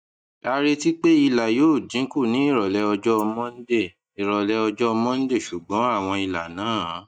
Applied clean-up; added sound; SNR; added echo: neural mask model DeepFilterNet 3.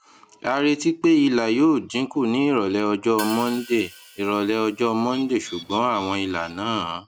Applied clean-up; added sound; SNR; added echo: none; Hi-hat + Bird; 18 dB; none.